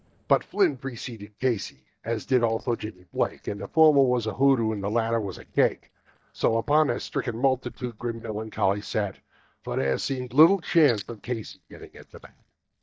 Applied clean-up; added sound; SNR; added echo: neural mask model DeepFilterNet 3.